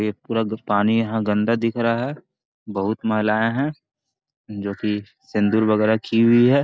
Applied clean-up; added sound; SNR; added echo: none; none; none; none.